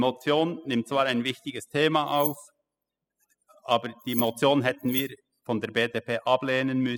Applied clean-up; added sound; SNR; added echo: classical method spectral subtraction.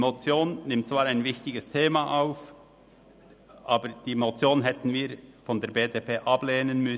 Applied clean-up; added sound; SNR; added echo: none; Keys jangling; 9 dB; none.